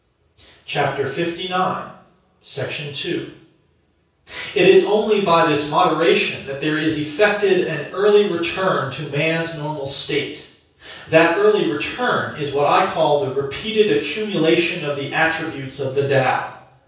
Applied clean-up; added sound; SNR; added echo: none; none; none; reverberation time 0.6 s.